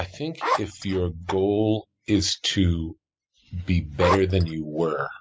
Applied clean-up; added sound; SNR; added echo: classical method spectral subtraction.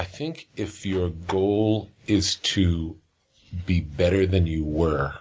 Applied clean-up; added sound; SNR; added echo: none; none; none; none.